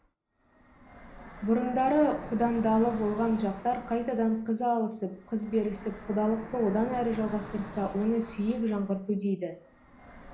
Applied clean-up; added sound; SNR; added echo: none; Fixed-wing aircraft, airplane; 16 dB; reverberation time 0.4 s.